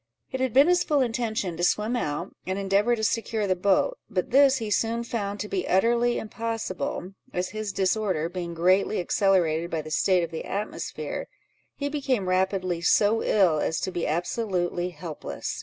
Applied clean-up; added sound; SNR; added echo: none; none; none; none.